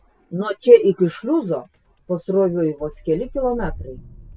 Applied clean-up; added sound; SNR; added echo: none; Engine starting / Motor vehicle (road); 18 dB; none.